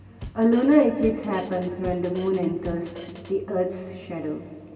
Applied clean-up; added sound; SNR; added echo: none; Drum kit; 16 dB; reverberation time 2.6 s.